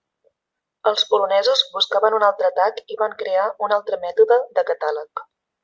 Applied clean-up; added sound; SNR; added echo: none; none; none; none.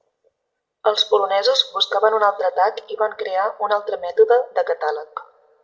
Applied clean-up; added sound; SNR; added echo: none; none; none; reverberation time 0.9 s.